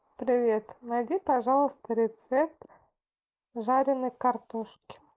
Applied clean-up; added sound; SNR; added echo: neural mask model Resemble Enhance denoiser.